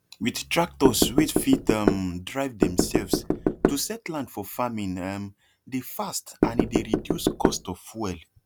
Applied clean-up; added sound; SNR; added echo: none; Knock / Wood; -4 dB; none.